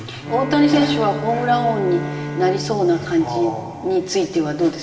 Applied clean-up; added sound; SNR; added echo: none; Bowed string instrument; 10 dB; reverberation time 2.8 s.